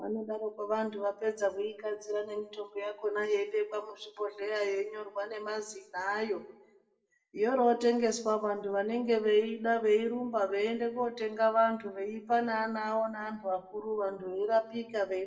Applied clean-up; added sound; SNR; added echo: none; none; none; reverberation time 0.5 s.